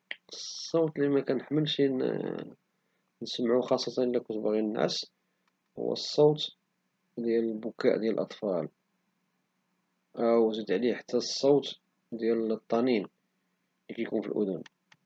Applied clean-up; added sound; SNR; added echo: none; none; none; none.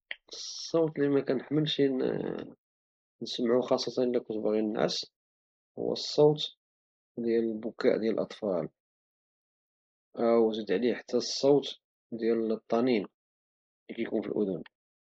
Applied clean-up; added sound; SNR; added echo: neural mask model Resemble Enhance denoiser.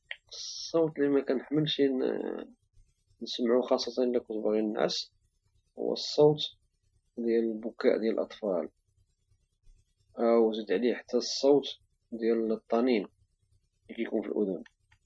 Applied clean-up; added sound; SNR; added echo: classical method Wiener filter.